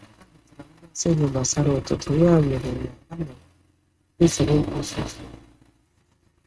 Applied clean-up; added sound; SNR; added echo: neural mask model RNNoise.